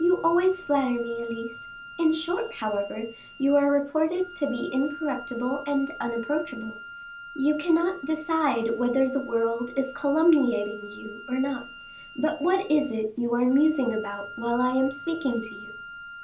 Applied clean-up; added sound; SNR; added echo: none; Wind instrument, woodwind instrument; 16 dB; none.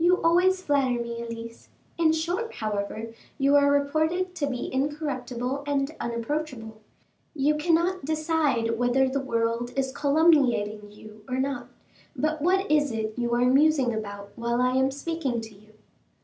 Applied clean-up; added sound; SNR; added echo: none; none; none; none.